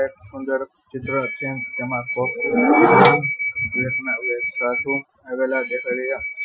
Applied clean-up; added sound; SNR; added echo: classical method Wiener filter.